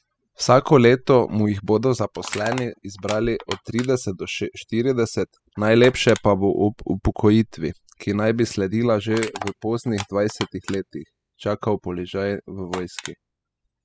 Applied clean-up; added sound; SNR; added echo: classical method spectral subtraction.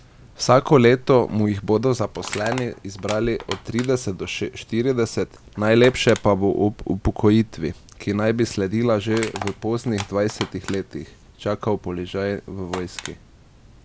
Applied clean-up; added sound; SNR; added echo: none; Crushing; 18 dB; none.